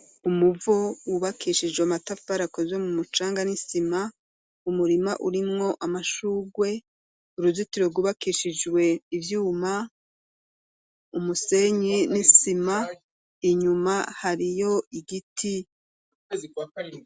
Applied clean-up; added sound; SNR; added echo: none; none; none; none.